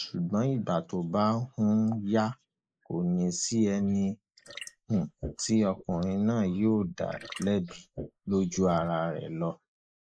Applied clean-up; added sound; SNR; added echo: neural mask model Resemble Enhance denoiser.